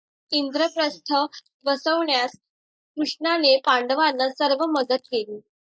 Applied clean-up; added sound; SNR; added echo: neural mask model Resemble Enhance denoiser.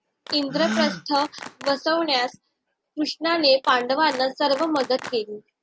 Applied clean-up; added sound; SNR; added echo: none; Gasp + Clapping; 12 dB; none.